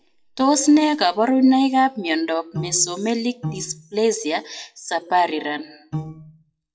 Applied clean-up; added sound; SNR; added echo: classical method WPE with log-MMSE.